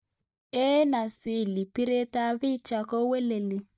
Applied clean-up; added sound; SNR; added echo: neural mask model DeepFilterNet 3.